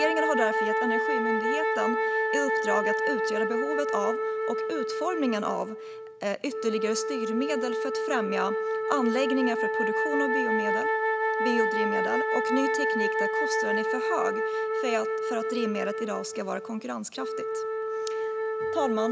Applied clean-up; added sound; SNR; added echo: none; Wind instrument, woodwind instrument; -4 dB; none.